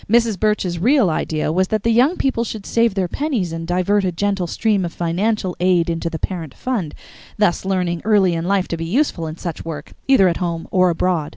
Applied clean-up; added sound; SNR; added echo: none; none; none; none.